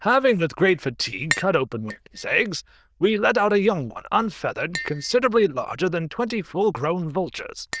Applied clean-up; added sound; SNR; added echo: neural diffusion model UNIVERSE++.